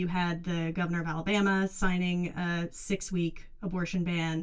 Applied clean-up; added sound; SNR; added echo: none; none; none; reverberation time 0.1 s.